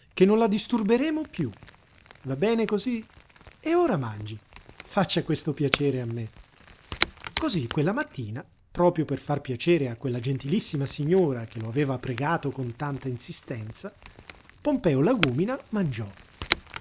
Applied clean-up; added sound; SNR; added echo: none; Crack / Crackle; 13 dB; none.